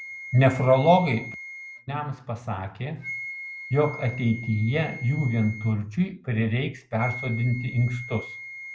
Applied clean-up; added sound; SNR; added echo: none; Wind instrument, woodwind instrument; 14 dB; none.